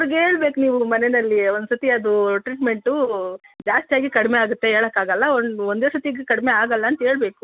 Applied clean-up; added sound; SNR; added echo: none; none; none; none.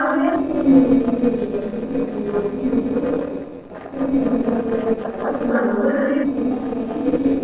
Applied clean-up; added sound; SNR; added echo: neural separator model SepFormer DNS4.